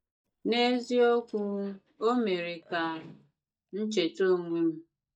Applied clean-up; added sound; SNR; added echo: neural mask model DeepFilterNet 3.